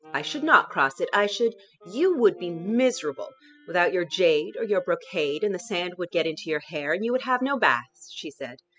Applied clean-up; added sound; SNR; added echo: classical method spectral subtraction.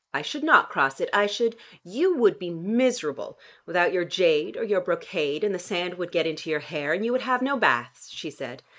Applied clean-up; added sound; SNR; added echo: neural mask model Resemble Enhance denoiser.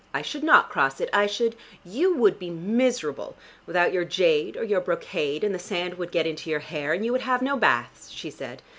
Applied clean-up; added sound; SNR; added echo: none; none; none; none.